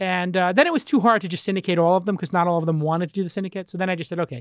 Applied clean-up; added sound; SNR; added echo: none; none; none; none.